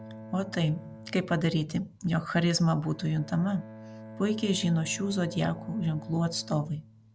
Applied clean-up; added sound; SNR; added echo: none; Bowed string instrument; 16 dB; none.